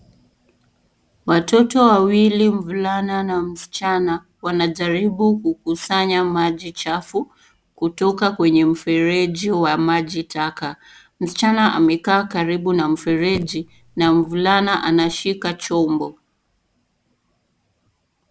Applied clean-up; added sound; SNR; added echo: none; Raindrop / Drip; 18 dB; none.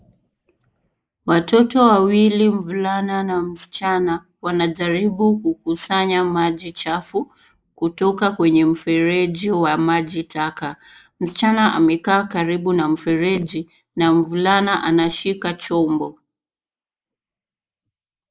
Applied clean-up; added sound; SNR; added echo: neural mask model Resemble Enhance denoiser.